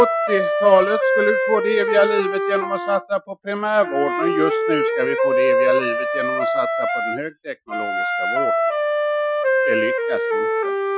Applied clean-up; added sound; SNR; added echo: classical method Wiener filter.